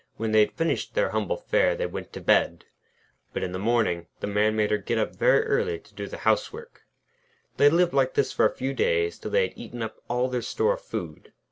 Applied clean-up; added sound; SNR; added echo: none; none; none; none.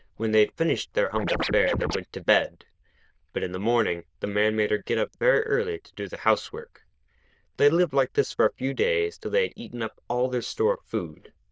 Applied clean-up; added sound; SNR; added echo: neural diffusion model UNIVERSE++.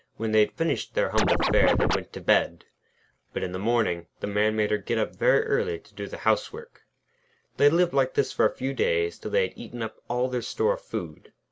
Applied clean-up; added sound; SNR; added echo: none; Scratching (performance technique); -3 dB; none.